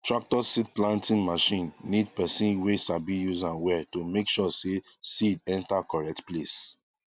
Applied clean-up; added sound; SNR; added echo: none; none; none; none.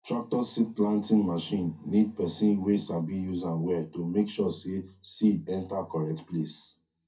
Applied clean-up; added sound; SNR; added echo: none; none; none; reverberation time 0.3 s.